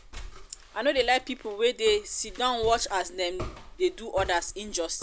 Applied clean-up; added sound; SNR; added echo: none; Walk, footsteps; 14 dB; none.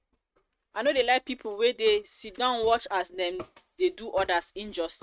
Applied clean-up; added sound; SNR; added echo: neural mask model RNNoise.